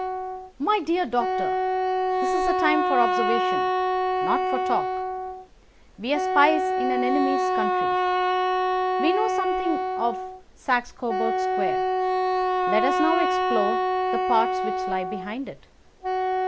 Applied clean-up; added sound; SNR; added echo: none; Wind instrument, woodwind instrument; -4 dB; none.